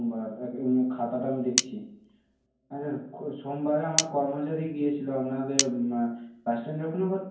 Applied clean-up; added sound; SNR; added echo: none; Cutlery, silverware; 3 dB; reverberation time 0.9 s.